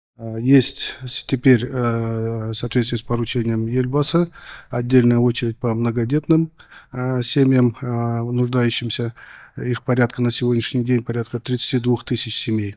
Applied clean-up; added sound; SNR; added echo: neural mask model DeepFilterNet 3.